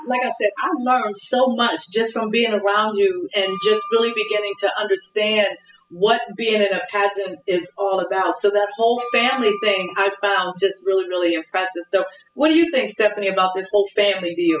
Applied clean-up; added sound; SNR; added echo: classical method spectral subtraction.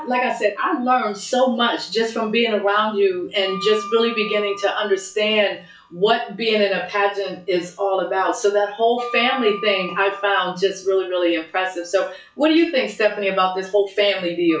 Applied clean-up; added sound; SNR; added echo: classical method log-MMSE.